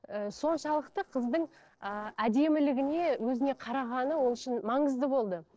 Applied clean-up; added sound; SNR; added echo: neural separator model SepFormer DNS4.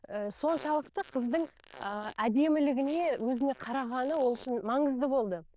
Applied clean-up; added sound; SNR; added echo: neural diffusion model UNIVERSE++.